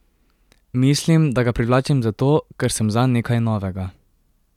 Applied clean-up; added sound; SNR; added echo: none; none; none; none.